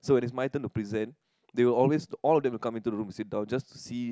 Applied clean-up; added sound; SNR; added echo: none; none; none; none.